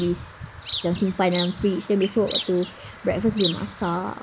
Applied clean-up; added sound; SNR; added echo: none; Chirp, tweet; 10 dB; none.